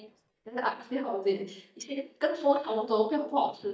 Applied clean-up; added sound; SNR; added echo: neural mask model DeepFilterNet 3.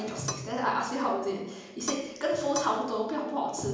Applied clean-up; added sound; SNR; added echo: none; Cutlery, silverware / Dishes, pots, and pans; 10 dB; reverberation time 1.0 s.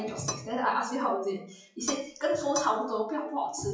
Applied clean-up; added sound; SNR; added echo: classical method WPE with log-MMSE.